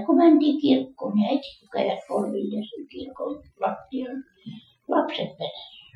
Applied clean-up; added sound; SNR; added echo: classical method Wiener filter.